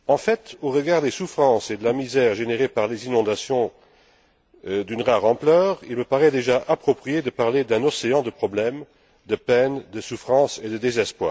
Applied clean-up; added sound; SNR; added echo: none; none; none; none.